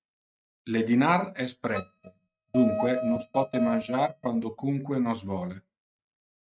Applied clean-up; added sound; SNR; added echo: neural mask model RNNoise.